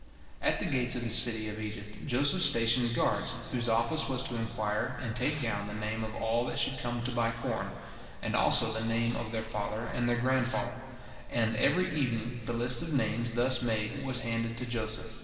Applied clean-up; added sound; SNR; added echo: none; Fireworks; 16 dB; reverberation time 2.1 s.